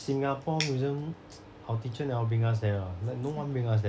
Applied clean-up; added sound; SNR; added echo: none; none; none; none.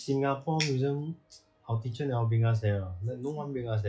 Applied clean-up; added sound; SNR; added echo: classical method log-MMSE.